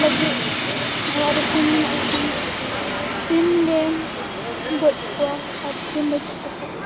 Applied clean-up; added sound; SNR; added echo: none; Train; 2 dB; none.